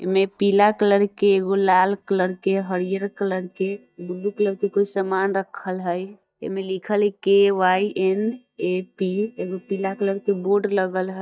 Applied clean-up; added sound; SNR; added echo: neural mask model DeepFilterNet 3.